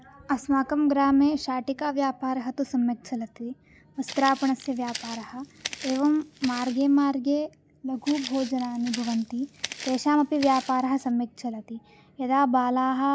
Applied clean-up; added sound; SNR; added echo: none; Walk, footsteps; 14 dB; none.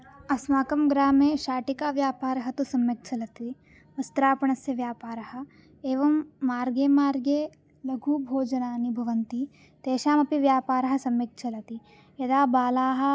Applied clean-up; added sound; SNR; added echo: none; none; none; none.